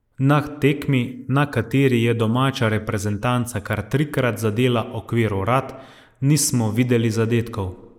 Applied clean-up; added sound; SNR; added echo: neural mask model Resemble Enhance denoiser.